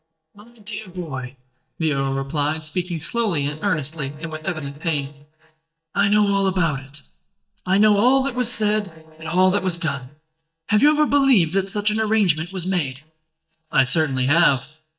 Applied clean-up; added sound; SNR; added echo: neural mask model DeepFilterNet 3.